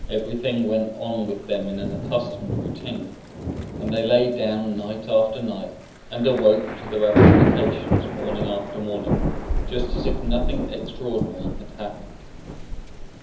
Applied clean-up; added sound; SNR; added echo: none; Thunder / Rain; -1 dB; reverberation time 0.7 s.